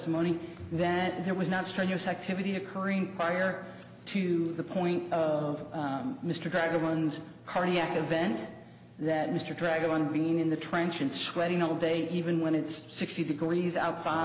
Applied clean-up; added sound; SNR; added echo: none; none; none; none.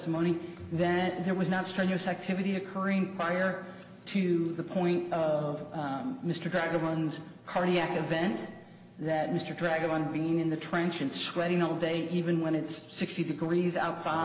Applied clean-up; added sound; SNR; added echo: none; none; none; reverberation time 0.7 s.